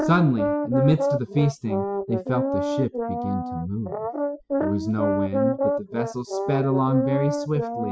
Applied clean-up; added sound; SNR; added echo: classical method spectral subtraction.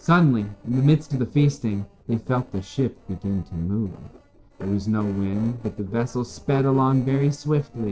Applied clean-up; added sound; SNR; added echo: neural separator model SepFormer DNS4.